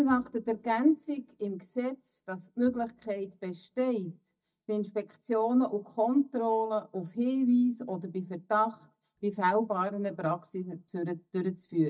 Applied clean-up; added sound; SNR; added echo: neural mask model DeepFilterNet 3.